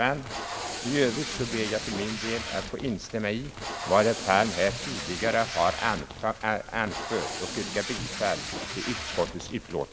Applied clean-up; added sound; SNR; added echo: none; Packing tape, duct tape; 7 dB; none.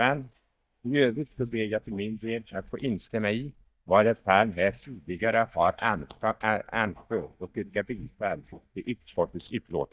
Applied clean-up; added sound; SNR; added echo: neural mask model DeepFilterNet 3.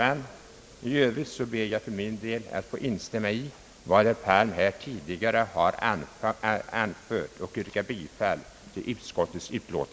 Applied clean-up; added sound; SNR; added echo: none; none; none; none.